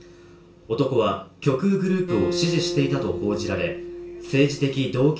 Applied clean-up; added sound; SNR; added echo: none; Acoustic guitar; 9 dB; reverberation time 0.3 s.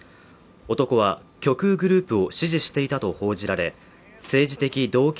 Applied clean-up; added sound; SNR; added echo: none; none; none; none.